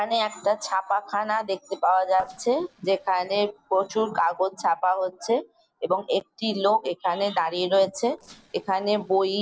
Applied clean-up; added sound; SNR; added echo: neural separator model SepFormer DNS4.